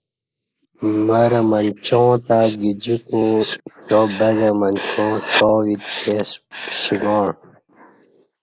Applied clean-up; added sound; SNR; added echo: neural mask model Resemble Enhance denoiser.